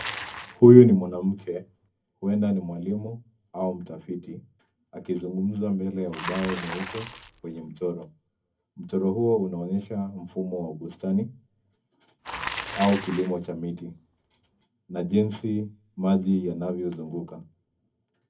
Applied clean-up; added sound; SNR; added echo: none; Bicycle; 17 dB; reverberation time 0.3 s.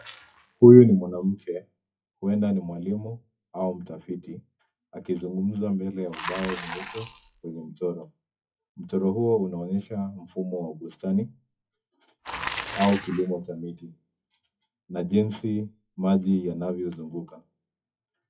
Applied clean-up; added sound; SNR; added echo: classical method WPE with log-MMSE.